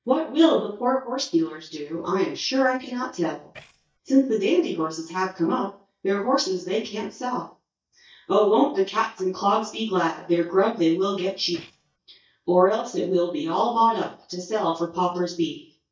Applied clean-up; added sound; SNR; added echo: neural mask model DeepFilterNet 3.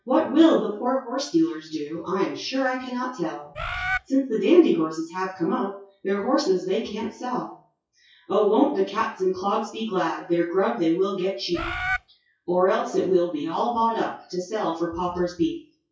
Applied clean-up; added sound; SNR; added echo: classical method WPE with log-MMSE.